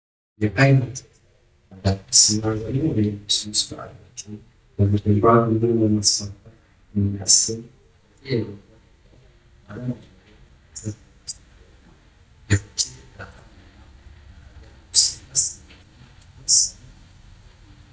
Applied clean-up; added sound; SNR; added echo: neural mask model DeepFilterNet 3.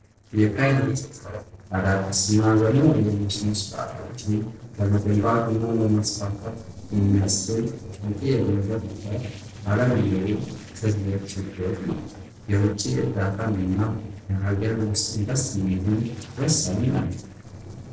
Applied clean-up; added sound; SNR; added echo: neural separator model SepFormer DNS4.